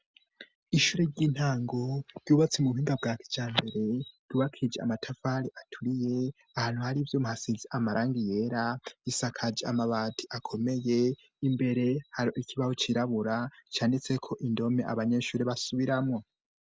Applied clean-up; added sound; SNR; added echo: none; none; none; none.